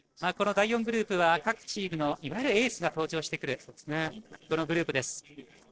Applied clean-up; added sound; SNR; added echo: neural separator model SepFormer DNS4.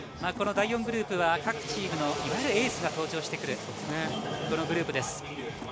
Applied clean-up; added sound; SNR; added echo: none; Wood / Tools; 16 dB; none.